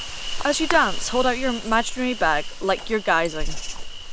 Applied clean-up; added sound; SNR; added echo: none; Insect; 4 dB; none.